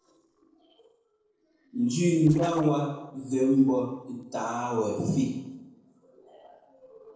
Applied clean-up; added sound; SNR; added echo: neural separator model SepFormer DNS4.